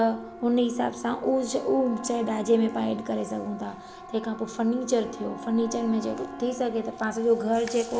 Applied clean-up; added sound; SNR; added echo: none; Siren + Bowed string instrument; 14 dB; none.